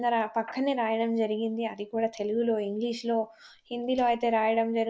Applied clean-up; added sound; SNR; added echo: neural mask model Resemble Enhance denoiser.